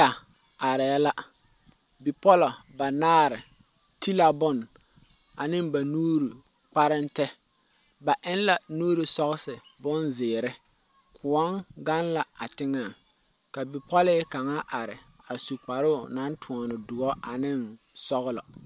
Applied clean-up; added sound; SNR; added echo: none; none; none; none.